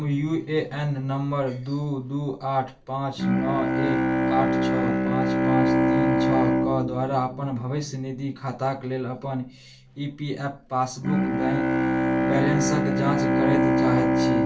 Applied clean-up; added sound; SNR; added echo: none; Bowed string instrument; -3 dB; reverberation time 0.2 s.